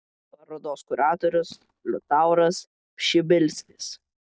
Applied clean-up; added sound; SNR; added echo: neural mask model DeepFilterNet 3.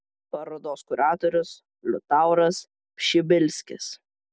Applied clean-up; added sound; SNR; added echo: none; none; none; none.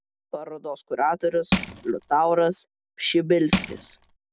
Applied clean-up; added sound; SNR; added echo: none; Crushing; 2 dB; none.